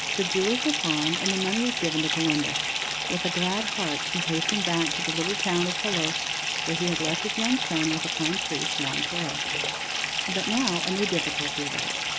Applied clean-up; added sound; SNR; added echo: none; Fill (with liquid) / Bathtub (filling or washing); -2 dB; none.